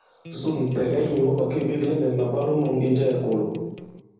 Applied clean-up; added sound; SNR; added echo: neural separator model SepFormer DNS4.